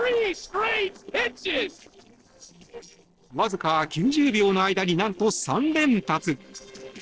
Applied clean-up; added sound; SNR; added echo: neural separator model SepFormer DNS4.